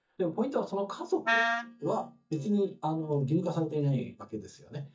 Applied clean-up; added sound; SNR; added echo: neural mask model DeepFilterNet 3.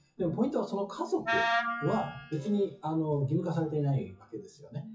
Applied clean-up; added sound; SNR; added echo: classical method WPE with log-MMSE.